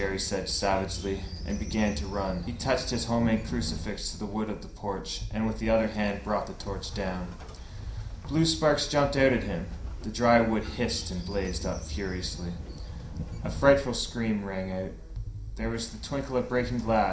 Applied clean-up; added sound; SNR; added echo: none; Train; 8 dB; reverberation time 0.5 s.